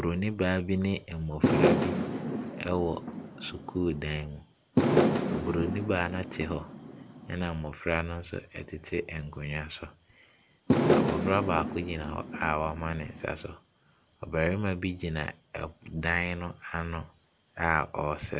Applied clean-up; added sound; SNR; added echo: none; Fireworks; -3 dB; none.